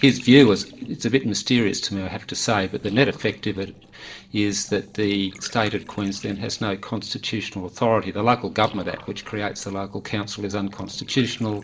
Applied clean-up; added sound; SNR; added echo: neural separator model SepFormer DNS4.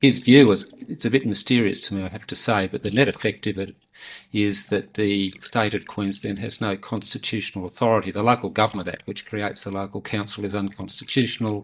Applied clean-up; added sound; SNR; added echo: neural mask model DeepFilterNet 3.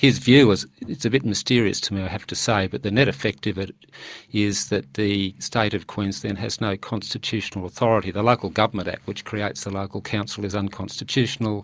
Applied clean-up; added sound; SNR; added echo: none; none; none; none.